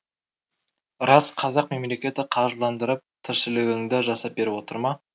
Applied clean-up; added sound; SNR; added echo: none; none; none; none.